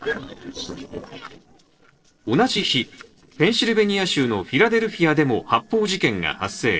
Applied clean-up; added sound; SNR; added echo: neural separator model SepFormer DNS4.